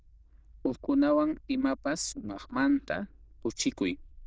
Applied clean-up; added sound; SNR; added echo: neural diffusion model UNIVERSE++.